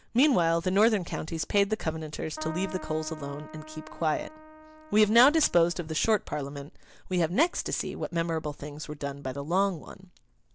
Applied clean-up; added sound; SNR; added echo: none; Keyboard (musical); 16 dB; none.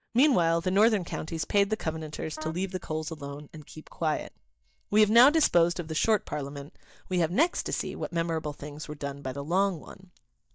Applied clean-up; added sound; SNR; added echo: neural mask model DeepFilterNet 3.